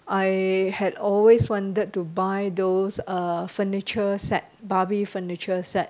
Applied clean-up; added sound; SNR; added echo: none; none; none; none.